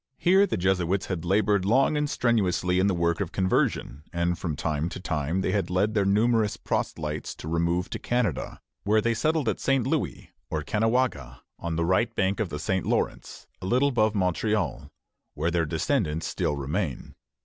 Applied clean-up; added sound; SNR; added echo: none; none; none; none.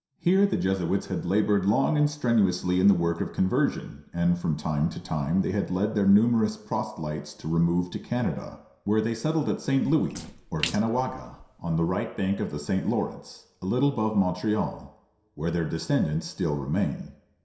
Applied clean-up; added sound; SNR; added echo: none; Splash, splatter; 16 dB; reverberation time 0.7 s.